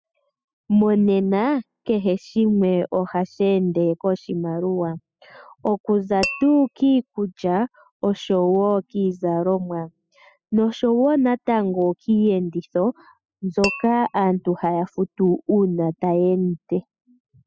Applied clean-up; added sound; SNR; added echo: classical method spectral subtraction.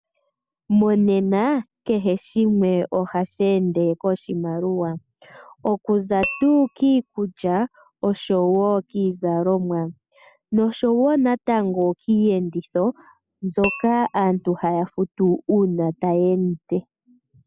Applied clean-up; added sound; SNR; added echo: none; Tap / Glass; 12 dB; none.